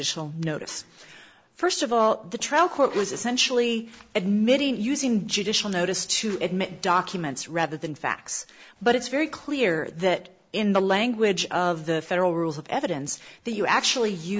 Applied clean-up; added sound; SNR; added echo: none; none; none; none.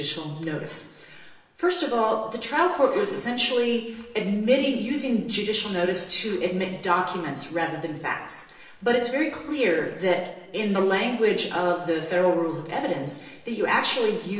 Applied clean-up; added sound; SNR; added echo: none; none; none; reverberation time 0.9 s.